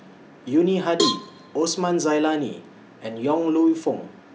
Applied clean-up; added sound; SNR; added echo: none; Cowbell; 7 dB; none.